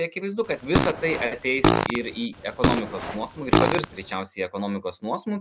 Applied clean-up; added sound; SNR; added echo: none; Fart; -3 dB; none.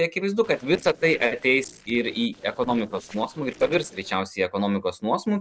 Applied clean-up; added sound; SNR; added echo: neural separator model SepFormer DNS4.